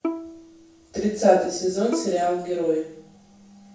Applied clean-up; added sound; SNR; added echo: none; Bowed string instrument; 11 dB; reverberation time 0.6 s.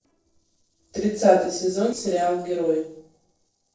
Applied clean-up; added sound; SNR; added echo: neural separator model SepFormer DNS4.